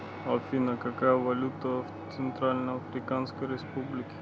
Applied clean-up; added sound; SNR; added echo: none; Guitar; 16 dB; none.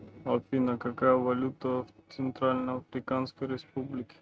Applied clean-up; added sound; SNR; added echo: neural mask model RNNoise.